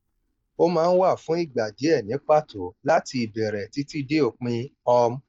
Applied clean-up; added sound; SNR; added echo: neural mask model DeepFilterNet 3.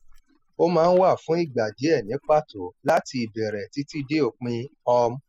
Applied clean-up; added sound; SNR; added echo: classical method spectral subtraction.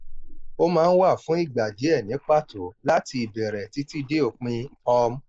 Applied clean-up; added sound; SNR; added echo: neural mask model Resemble Enhance denoiser.